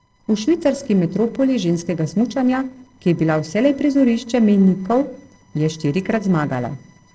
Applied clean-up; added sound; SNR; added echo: neural separator model SepFormer DNS4.